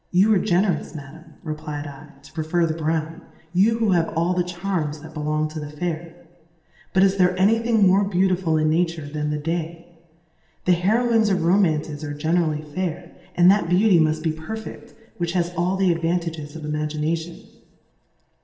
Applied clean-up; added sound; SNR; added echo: none; none; none; reverberation time 1.2 s.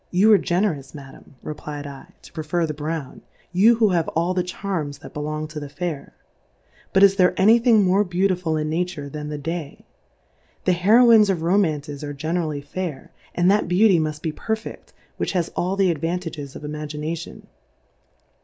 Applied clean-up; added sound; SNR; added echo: none; none; none; none.